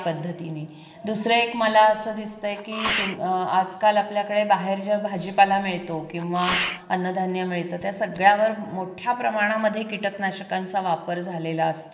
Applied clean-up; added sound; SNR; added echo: none; Sneeze; 7 dB; reverberation time 1.6 s.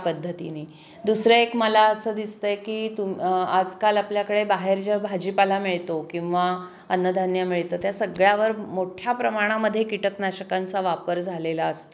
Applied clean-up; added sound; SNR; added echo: none; none; none; none.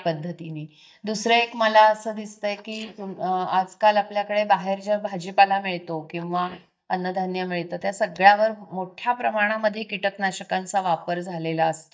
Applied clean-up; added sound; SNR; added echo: neural mask model DeepFilterNet 3.